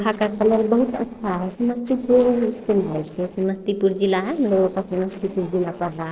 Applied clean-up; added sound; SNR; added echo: neural separator model SepFormer DNS4.